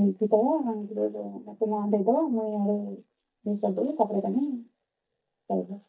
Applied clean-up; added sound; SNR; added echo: neural mask model DeepFilterNet 3.